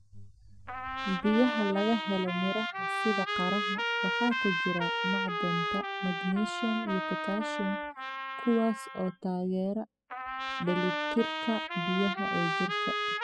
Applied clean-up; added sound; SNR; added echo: classical method spectral subtraction.